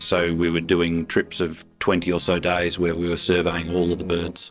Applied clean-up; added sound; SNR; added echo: neural separator model SepFormer DNS4.